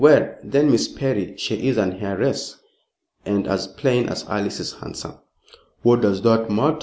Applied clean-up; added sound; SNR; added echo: none; none; none; none.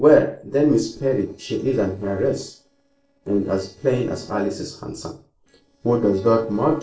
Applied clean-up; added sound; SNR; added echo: neural separator model SepFormer DNS4.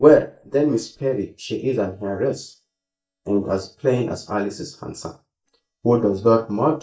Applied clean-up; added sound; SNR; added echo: neural mask model DeepFilterNet 3.